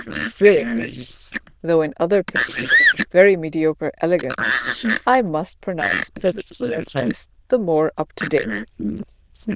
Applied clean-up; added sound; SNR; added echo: neural diffusion model UNIVERSE++.